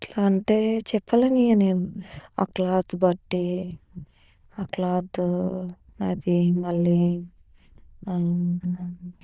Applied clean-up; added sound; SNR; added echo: neural diffusion model UNIVERSE++.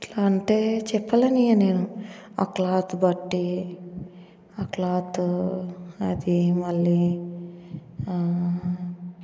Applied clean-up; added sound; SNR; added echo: neural mask model Resemble Enhance denoiser.